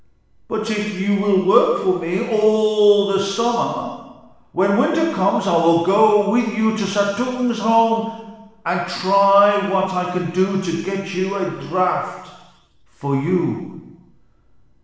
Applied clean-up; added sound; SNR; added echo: none; none; none; reverberation time 1.1 s.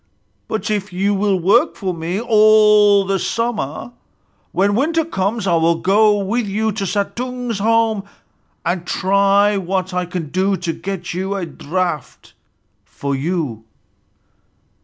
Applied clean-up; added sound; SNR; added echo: none; none; none; none.